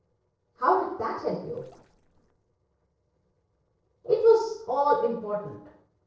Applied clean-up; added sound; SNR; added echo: neural separator model SepFormer DNS4.